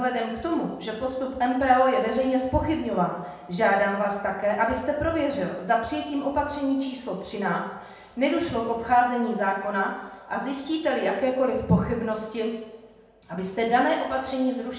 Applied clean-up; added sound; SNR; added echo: none; none; none; reverberation time 0.8 s.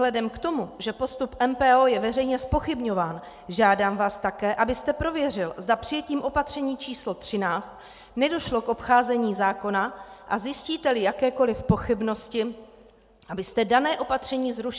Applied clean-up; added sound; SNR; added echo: none; none; none; none.